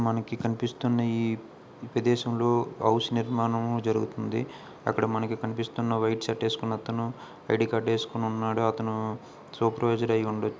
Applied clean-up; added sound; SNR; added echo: none; none; none; none.